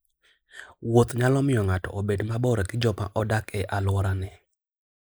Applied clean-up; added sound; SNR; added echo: neural mask model Resemble Enhance denoiser.